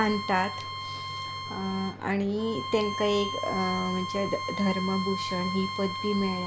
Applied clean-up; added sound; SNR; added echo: none; Bowed string instrument; 5 dB; none.